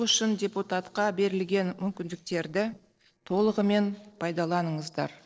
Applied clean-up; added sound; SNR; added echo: neural separator model SepFormer DNS4.